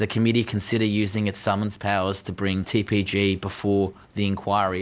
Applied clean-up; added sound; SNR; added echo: none; none; none; none.